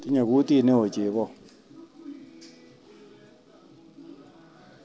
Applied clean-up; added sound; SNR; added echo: none; none; none; none.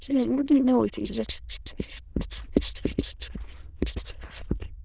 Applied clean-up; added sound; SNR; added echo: neural diffusion model UNIVERSE++.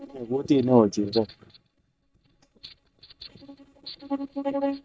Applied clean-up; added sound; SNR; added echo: neural mask model DeepFilterNet 3.